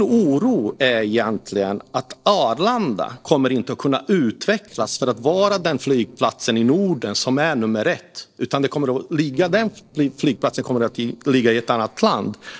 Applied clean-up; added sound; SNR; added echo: neural separator model SepFormer DNS4.